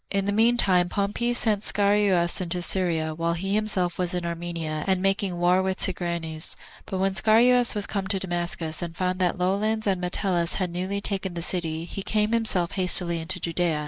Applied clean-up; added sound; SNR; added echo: neural mask model Resemble Enhance denoiser.